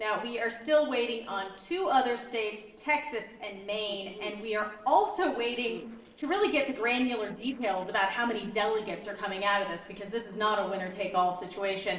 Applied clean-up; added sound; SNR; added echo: neural separator model SepFormer DNS4.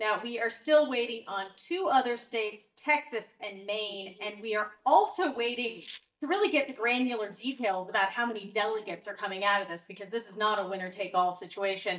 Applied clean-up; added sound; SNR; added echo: neural mask model DeepFilterNet 3.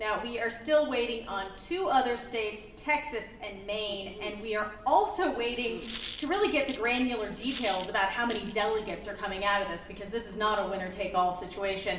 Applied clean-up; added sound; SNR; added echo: none; Coin (dropping); 7 dB; reverberation time 1.0 s.